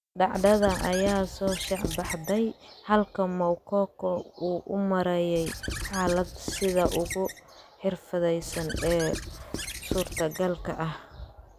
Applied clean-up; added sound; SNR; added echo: none; Squeak / Writing; 8 dB; none.